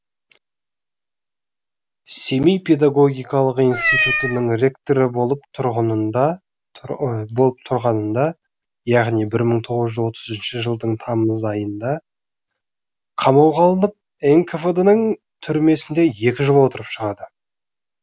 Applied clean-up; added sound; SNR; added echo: none; Meow; 1 dB; none.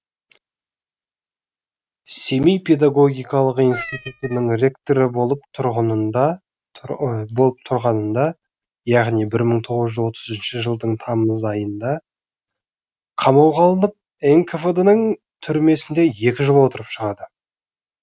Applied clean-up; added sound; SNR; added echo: neural mask model RNNoise.